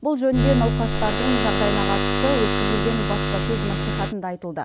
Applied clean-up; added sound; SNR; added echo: none; Buzz; -3 dB; none.